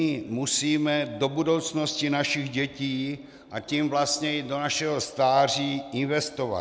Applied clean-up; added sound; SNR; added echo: none; none; none; none.